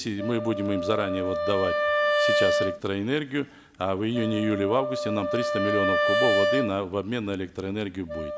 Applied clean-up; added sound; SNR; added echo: none; Wind instrument, woodwind instrument; -1 dB; none.